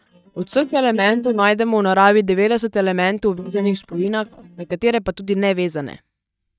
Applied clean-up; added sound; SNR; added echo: neural mask model DeepFilterNet 3.